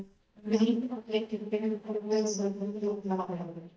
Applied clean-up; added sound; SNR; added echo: neural mask model DeepFilterNet 3.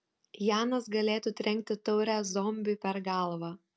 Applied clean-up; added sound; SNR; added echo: none; none; none; none.